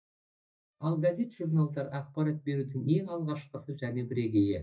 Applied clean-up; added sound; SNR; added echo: neural mask model DeepFilterNet 3.